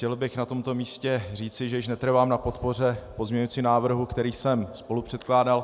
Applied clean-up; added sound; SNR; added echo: none; none; none; none.